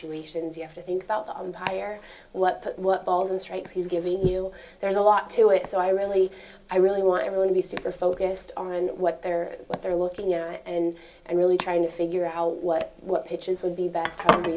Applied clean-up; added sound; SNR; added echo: none; Domestic sounds, home sounds; 11 dB; reverberation time 0.2 s.